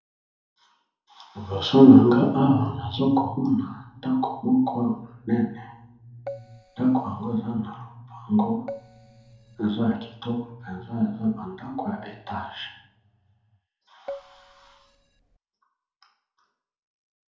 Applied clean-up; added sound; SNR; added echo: none; Keyboard (musical); 18 dB; reverberation time 2.6 s.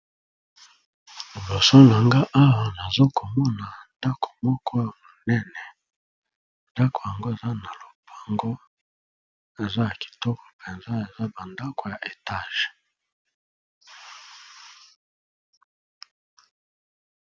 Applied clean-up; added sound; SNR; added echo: none; none; none; none.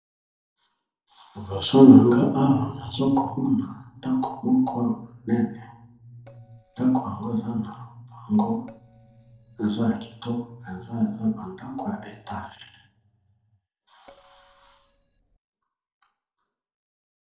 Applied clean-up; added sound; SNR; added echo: neural separator model SepFormer DNS4.